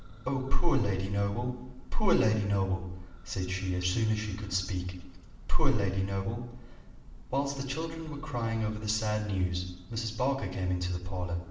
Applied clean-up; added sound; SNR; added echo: none; Church bell; 19 dB; reverberation time 0.8 s.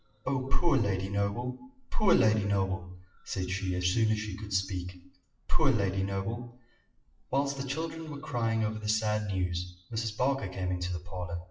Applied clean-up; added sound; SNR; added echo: classical method WPE with log-MMSE.